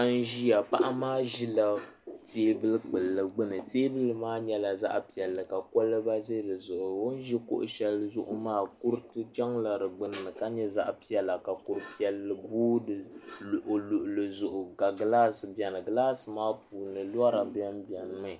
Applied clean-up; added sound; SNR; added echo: none; none; none; none.